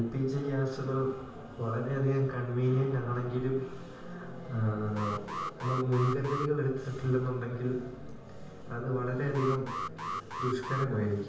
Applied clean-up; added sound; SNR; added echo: none; Alarm; 6 dB; reverberation time 0.7 s.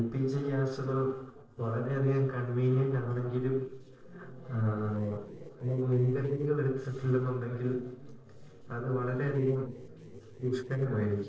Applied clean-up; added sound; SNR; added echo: neural separator model SepFormer DNS4.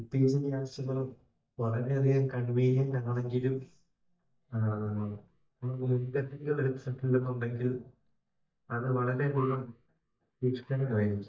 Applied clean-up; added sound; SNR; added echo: neural mask model DeepFilterNet 3.